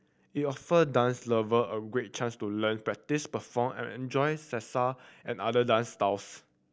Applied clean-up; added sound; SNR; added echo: none; none; none; none.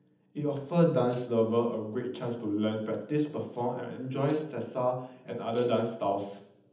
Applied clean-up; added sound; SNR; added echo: none; Tambourine; 15 dB; reverberation time 0.8 s.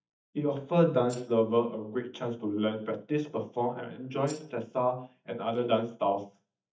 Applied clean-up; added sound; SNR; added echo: neural mask model DeepFilterNet 3.